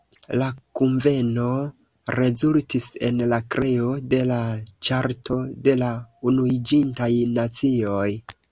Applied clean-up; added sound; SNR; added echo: none; none; none; none.